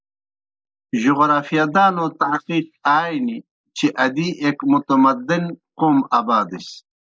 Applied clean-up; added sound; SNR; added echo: neural mask model Resemble Enhance denoiser.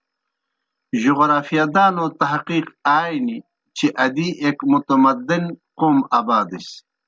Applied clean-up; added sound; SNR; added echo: none; none; none; none.